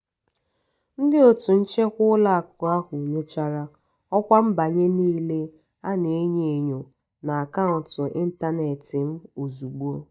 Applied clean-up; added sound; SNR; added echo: neural mask model DeepFilterNet 3.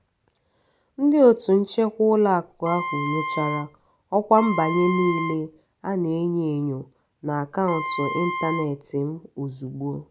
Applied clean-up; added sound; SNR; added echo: none; Wind instrument, woodwind instrument; 7 dB; none.